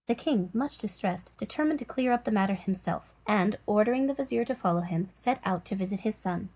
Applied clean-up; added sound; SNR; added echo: none; none; none; none.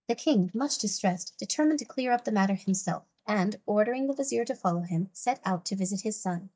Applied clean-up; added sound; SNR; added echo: neural mask model DeepFilterNet 3.